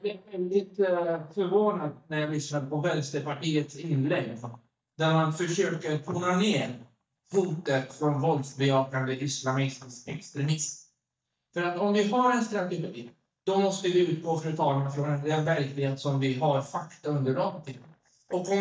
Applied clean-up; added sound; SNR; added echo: neural mask model DeepFilterNet 3.